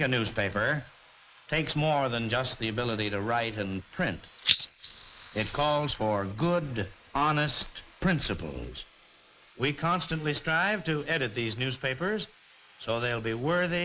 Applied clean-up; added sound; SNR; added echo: neural mask model Resemble Enhance denoiser.